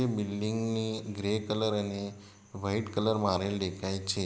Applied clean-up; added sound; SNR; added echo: none; none; none; none.